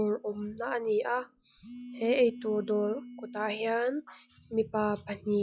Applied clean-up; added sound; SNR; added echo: classical method log-MMSE.